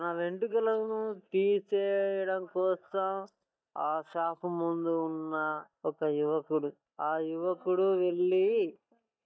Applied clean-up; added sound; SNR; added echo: neural mask model DeepFilterNet 3.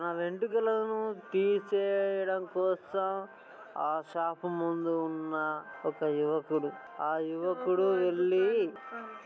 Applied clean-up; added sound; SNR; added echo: none; none; none; none.